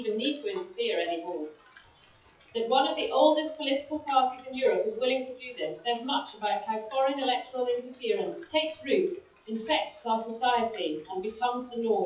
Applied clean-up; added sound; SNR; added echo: classical method WPE with log-MMSE.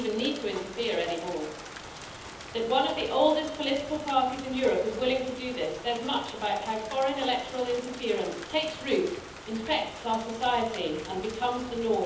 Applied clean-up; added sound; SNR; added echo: none; Rain; 13 dB; reverberation time 1.3 s.